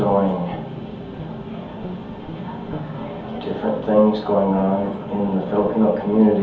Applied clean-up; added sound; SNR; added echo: none; Guitar; 17 dB; reverberation time 0.6 s.